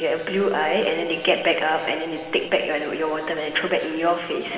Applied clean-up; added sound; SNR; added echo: none; Wind instrument, woodwind instrument; 16 dB; reverberation time 2.2 s.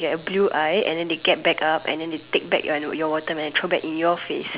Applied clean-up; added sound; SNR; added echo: none; none; none; none.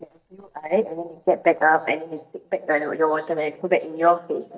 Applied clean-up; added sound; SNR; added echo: neural mask model DeepFilterNet 3.